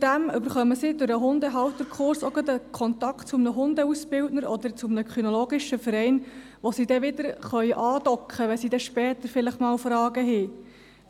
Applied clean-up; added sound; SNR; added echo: none; none; none; none.